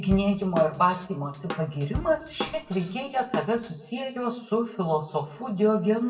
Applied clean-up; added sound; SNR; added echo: none; Drum / Drum kit; 10 dB; reverberation time 0.6 s.